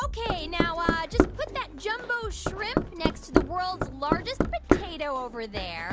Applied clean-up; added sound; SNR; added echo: none; Knock; -4 dB; none.